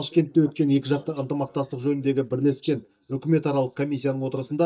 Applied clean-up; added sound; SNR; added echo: neural mask model DeepFilterNet 3.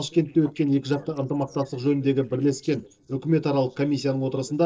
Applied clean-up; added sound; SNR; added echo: neural separator model SepFormer DNS4.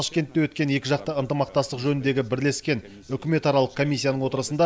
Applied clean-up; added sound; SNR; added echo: none; none; none; none.